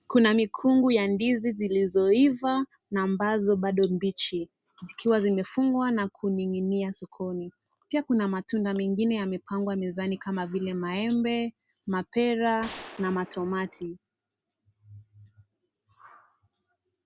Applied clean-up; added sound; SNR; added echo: none; Gunshot, gunfire; 17 dB; none.